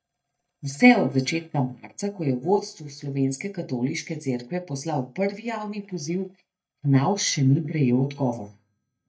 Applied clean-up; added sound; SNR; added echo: neural mask model DeepFilterNet 3.